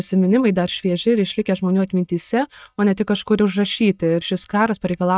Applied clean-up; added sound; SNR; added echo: neural mask model DeepFilterNet 3.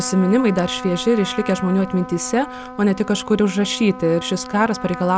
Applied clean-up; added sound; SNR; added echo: none; Trumpet; 13 dB; none.